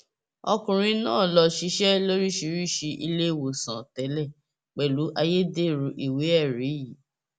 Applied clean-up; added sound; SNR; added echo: none; none; none; none.